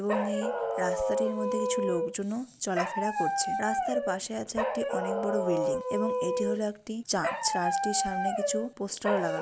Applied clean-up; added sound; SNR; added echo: none; Dog; -2 dB; none.